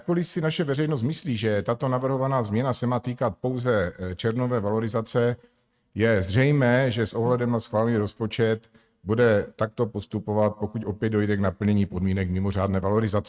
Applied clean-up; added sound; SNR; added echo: neural mask model RNNoise.